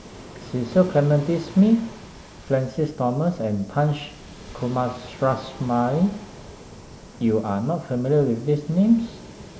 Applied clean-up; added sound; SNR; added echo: none; Waves, surf; 19 dB; none.